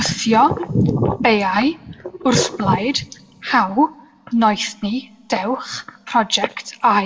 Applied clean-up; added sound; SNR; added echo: none; none; none; reverberation time 0.8 s.